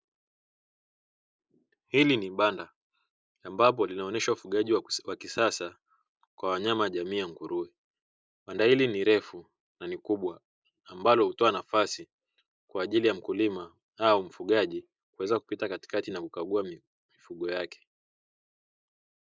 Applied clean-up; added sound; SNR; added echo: neural mask model Resemble Enhance denoiser.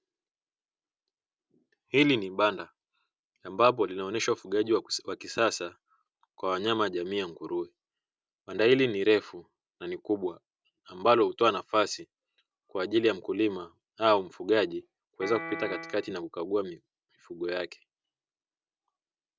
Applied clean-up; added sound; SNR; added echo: none; Piano; 8 dB; none.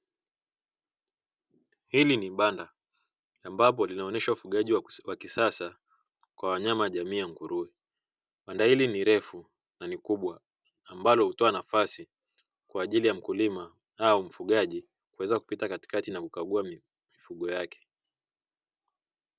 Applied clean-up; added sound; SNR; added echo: none; none; none; none.